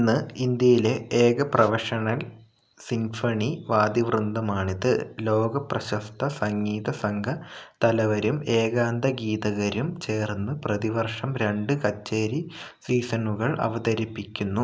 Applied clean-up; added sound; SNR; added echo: none; none; none; none.